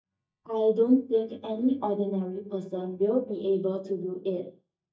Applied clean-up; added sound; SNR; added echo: neural mask model DeepFilterNet 3.